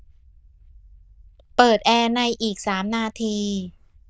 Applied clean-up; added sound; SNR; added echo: neural diffusion model UNIVERSE++.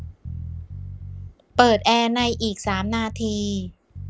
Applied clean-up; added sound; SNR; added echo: none; Bass guitar; 11 dB; none.